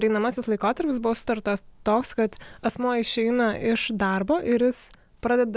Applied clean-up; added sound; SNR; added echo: none; none; none; none.